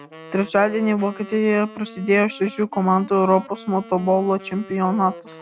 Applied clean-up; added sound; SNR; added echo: none; Wind instrument, woodwind instrument; 19 dB; none.